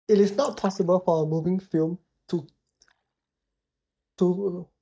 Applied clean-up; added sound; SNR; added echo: neural mask model DeepFilterNet 3.